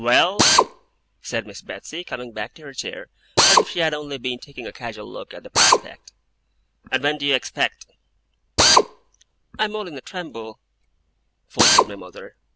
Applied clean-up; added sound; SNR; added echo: none; Drill; -5 dB; none.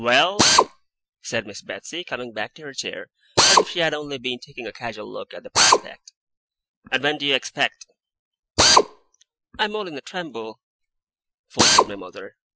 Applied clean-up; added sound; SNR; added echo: classical method Wiener filter.